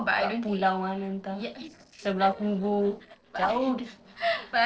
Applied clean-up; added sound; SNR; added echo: neural separator model SepFormer DNS4.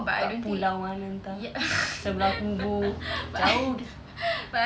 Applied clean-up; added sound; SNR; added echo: none; Bowed string instrument; 12 dB; none.